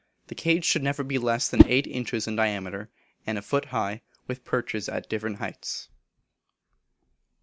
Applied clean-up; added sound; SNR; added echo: none; Whoosh, swoosh, swish; -4 dB; none.